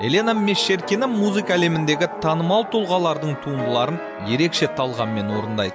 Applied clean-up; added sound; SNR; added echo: none; none; none; none.